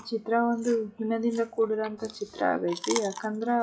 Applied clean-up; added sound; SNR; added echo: classical method WPE with log-MMSE.